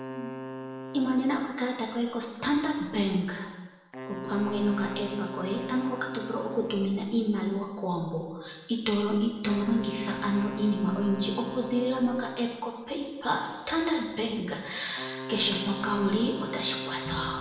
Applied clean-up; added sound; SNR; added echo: none; Wind instrument, woodwind instrument; 11 dB; reverberation time 1.1 s.